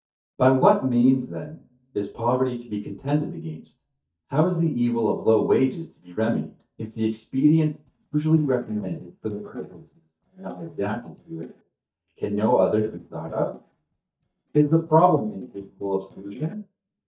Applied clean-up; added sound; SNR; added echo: neural mask model DeepFilterNet 3.